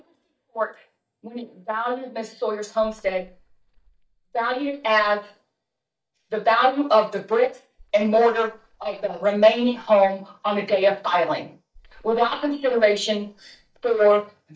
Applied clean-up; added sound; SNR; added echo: neural mask model DeepFilterNet 3.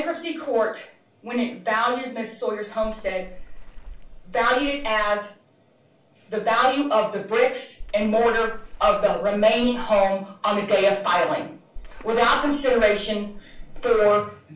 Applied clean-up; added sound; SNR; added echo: none; Water / Splash, splatter; 13 dB; reverberation time 0.3 s.